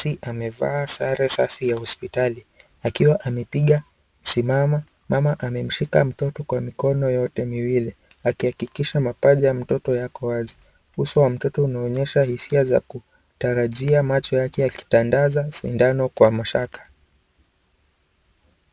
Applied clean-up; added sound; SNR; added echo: none; none; none; none.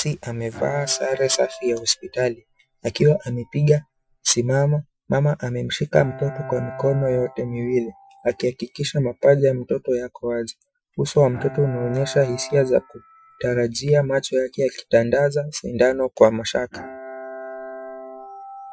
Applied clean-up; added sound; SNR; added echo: classical method Wiener filter.